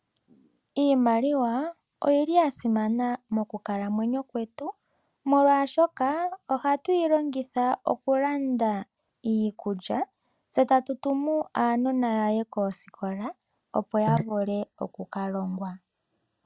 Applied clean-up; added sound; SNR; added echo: none; none; none; none.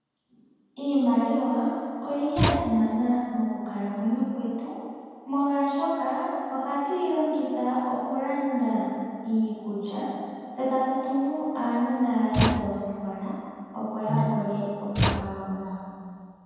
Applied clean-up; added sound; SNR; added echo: none; Slam / Tools; 3 dB; reverberation time 2.1 s.